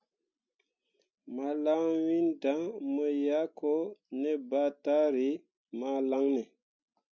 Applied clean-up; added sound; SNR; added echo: none; none; none; none.